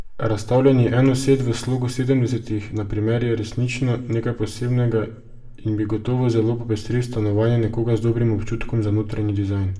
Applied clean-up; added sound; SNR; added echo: none; none; none; reverberation time 0.6 s.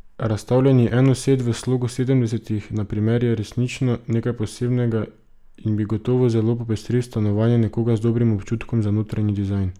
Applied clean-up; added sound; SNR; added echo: none; none; none; none.